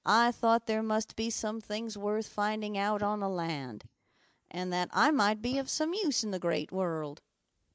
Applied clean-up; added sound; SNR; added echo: neural mask model Resemble Enhance denoiser.